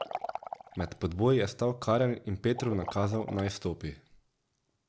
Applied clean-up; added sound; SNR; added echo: none; Liquid; 13 dB; none.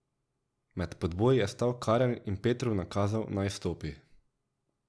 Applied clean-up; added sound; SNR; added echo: none; none; none; none.